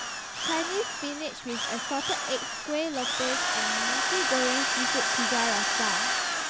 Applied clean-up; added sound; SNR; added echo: none; Drill; -4 dB; none.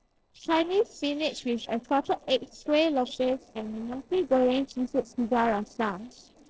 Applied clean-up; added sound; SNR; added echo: neural separator model SepFormer DNS4.